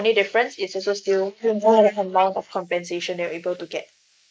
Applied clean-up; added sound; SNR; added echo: neural mask model Resemble Enhance denoiser.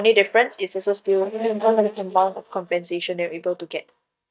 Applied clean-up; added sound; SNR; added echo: neural mask model DeepFilterNet 3.